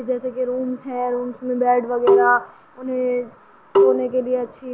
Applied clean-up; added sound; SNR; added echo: none; Marimba, xylophone; -3 dB; none.